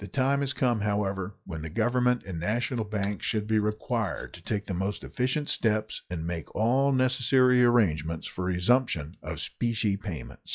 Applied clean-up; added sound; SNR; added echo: classical method log-MMSE.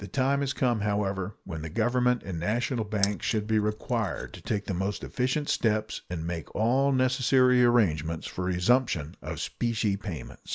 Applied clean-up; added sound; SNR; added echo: none; Keys jangling; 13 dB; none.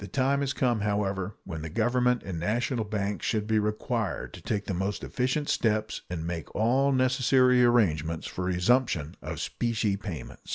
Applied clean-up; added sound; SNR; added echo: none; none; none; none.